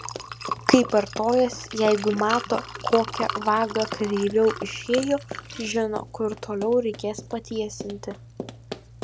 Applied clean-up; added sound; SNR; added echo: none; Run + Liquid; 10 dB; none.